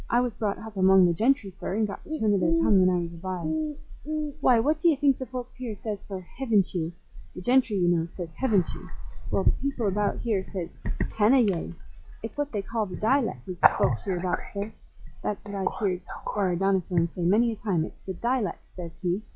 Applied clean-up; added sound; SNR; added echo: classical method log-MMSE.